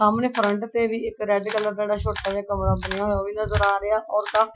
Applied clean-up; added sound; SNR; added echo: classical method Wiener filter.